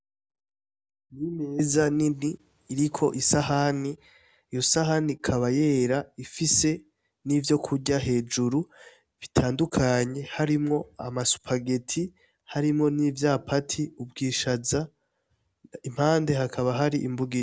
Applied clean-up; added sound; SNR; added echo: none; none; none; none.